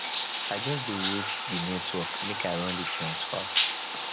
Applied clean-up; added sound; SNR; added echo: none; Bathtub (filling or washing); -3 dB; none.